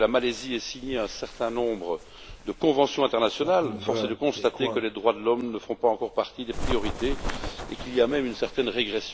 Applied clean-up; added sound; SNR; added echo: none; Bird; 9 dB; none.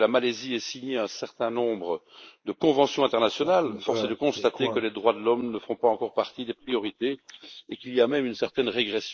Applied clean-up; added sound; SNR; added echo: neural mask model Resemble Enhance denoiser.